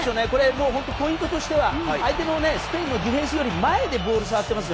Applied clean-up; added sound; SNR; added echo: none; none; none; none.